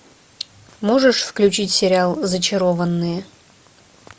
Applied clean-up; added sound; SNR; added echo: none; none; none; none.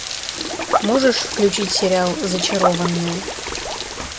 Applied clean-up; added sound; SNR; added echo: none; Liquid + Rain; 3 dB; none.